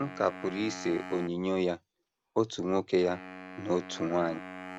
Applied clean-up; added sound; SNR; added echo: none; Wind instrument, woodwind instrument; 14 dB; none.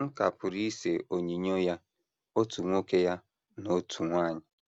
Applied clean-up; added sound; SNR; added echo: none; none; none; none.